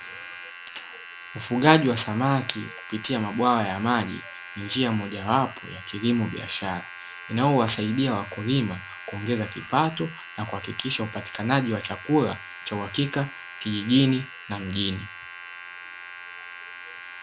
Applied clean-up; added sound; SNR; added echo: none; Domestic sounds, home sounds; 14 dB; none.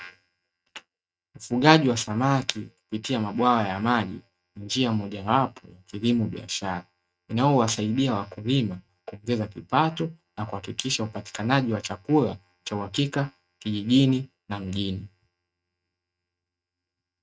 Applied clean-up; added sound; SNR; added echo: neural mask model RNNoise.